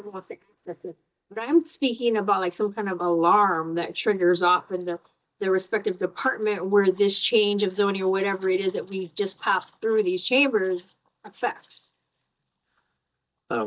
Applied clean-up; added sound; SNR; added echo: neural mask model DeepFilterNet 3.